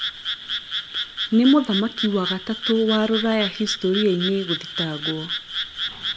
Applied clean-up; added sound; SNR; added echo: none; Frog; 6 dB; none.